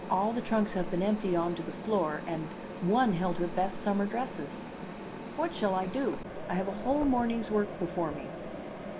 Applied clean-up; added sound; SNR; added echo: none; Mechanisms; 8 dB; none.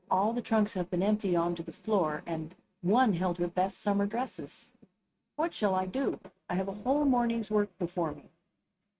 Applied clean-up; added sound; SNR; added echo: neural mask model RNNoise.